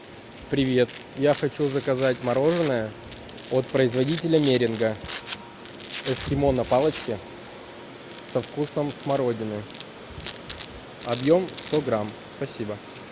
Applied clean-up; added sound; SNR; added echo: none; Domestic sounds, home sounds; 11 dB; none.